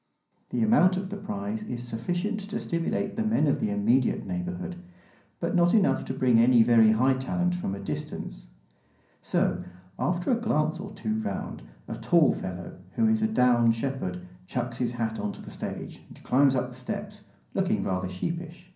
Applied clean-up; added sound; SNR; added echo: none; none; none; reverberation time 0.6 s.